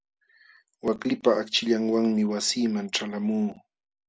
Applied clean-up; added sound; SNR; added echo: none; none; none; none.